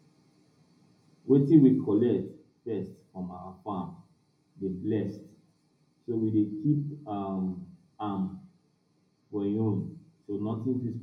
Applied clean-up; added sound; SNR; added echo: none; none; none; reverberation time 0.4 s.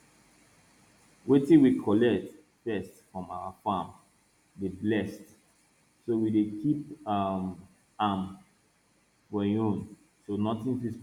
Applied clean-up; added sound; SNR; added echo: none; none; none; none.